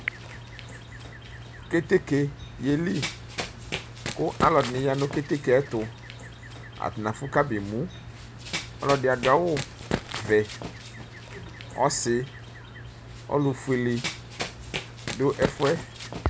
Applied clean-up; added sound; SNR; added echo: none; Run; 9 dB; none.